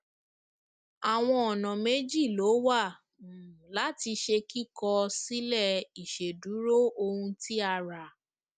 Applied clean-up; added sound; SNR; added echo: none; none; none; none.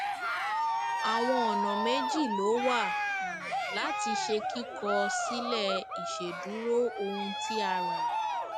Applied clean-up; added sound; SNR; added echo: none; Cheering; -1 dB; none.